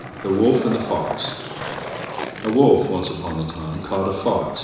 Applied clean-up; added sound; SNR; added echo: none; Skateboard; 11 dB; reverberation time 1.0 s.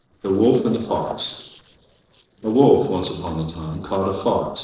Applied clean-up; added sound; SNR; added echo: neural separator model SepFormer DNS4.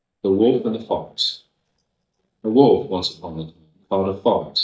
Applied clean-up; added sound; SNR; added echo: neural mask model DeepFilterNet 3.